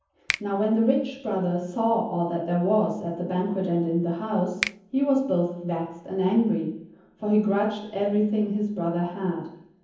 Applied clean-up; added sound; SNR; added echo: none; Finger snapping; 13 dB; reverberation time 0.7 s.